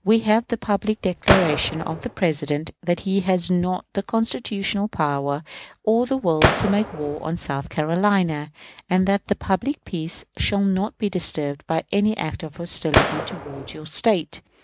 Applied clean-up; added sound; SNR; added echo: none; Gunshot, gunfire; 2 dB; none.